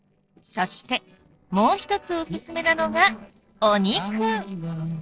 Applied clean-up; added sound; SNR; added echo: neural separator model SepFormer DNS4.